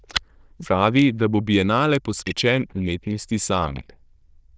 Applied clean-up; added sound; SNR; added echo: neural diffusion model UNIVERSE++.